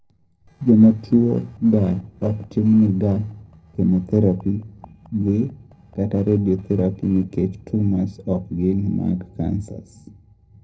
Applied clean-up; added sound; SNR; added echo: neural separator model SepFormer DNS4.